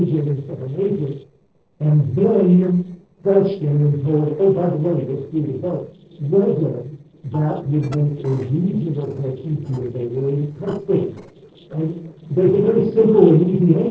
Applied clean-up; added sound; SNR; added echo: neural separator model SepFormer DNS4.